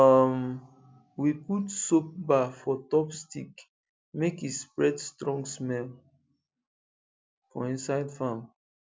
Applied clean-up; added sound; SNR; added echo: none; none; none; none.